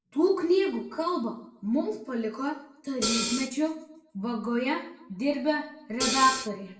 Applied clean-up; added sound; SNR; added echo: none; Hi-hat; 0 dB; reverberation time 0.6 s.